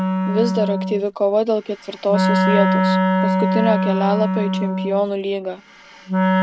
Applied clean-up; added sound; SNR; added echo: none; Wind instrument, woodwind instrument; -2 dB; none.